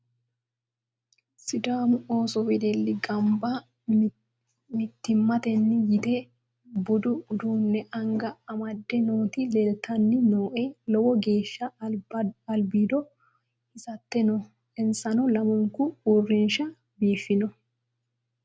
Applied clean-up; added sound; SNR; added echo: none; none; none; none.